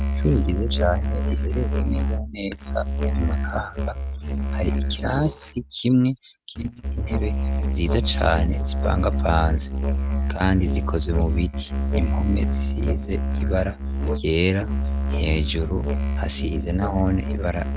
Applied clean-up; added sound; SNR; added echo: neural mask model RNNoise.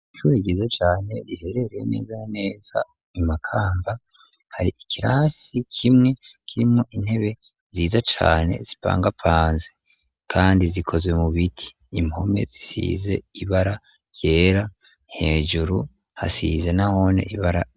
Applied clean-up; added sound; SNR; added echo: none; none; none; none.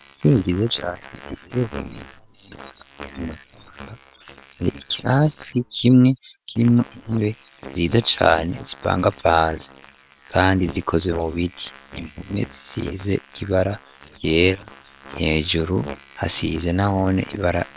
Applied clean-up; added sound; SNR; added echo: neural separator model SepFormer WHAM!.